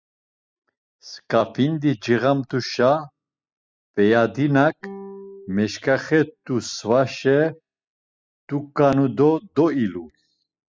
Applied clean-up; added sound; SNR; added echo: classical method spectral subtraction.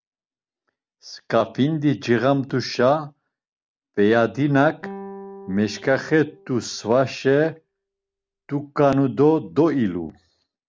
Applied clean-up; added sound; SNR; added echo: none; Guitar; 19 dB; none.